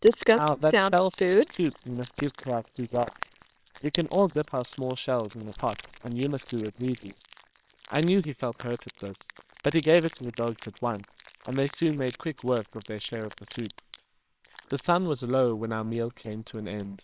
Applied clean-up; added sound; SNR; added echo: neural separator model SepFormer WHAMR!.